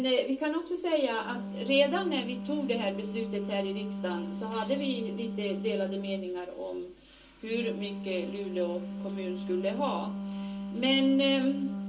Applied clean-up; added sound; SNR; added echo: none; Wind instrument, woodwind instrument; 6 dB; reverberation time 0.3 s.